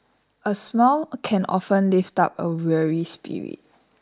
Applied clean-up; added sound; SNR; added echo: none; none; none; none.